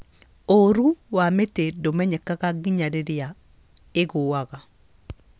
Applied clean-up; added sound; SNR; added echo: none; none; none; none.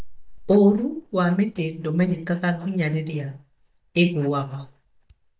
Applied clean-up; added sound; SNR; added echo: neural mask model DeepFilterNet 3.